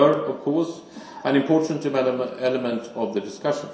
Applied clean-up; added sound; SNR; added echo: none; none; none; reverberation time 0.7 s.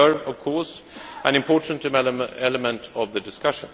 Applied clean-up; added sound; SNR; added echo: none; none; none; none.